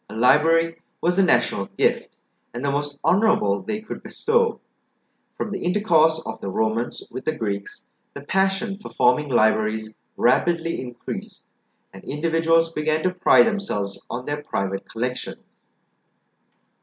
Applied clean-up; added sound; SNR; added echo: none; none; none; none.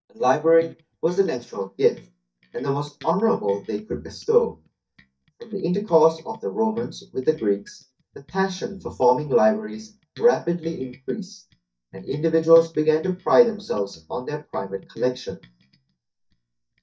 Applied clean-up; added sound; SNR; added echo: neural mask model DeepFilterNet 3.